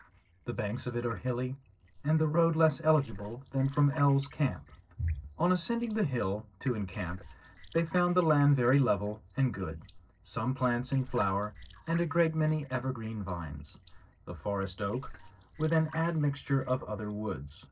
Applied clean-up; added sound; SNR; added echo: neural separator model SepFormer DNS4.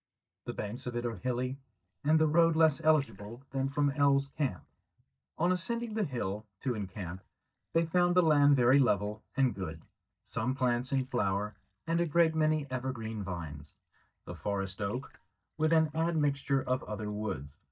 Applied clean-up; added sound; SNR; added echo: neural mask model DeepFilterNet 3.